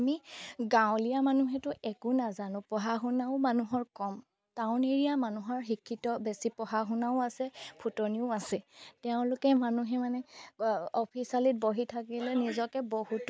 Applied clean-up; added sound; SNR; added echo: none; none; none; none.